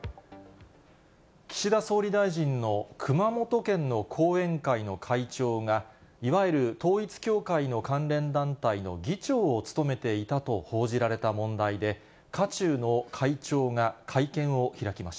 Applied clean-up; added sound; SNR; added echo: none; none; none; none.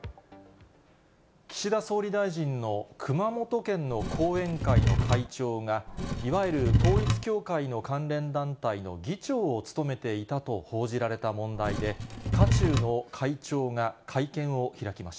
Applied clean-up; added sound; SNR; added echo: none; Wood / Tools; -4 dB; none.